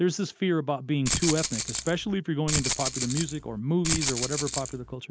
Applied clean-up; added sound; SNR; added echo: none; Rattle (instrument); 2 dB; none.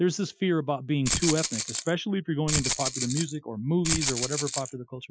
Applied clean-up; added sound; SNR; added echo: classical method Wiener filter.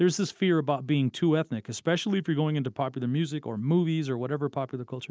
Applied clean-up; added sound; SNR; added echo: none; none; none; none.